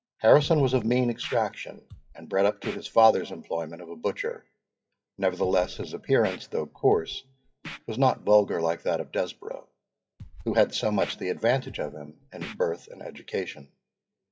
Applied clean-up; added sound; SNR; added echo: classical method WPE with log-MMSE.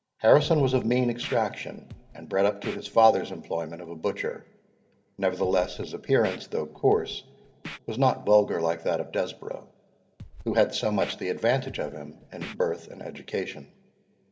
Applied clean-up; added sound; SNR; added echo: none; Scratching (performance technique); 18 dB; reverberation time 1.0 s.